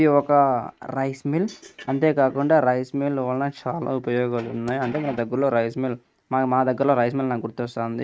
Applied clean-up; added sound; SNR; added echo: neural mask model RNNoise.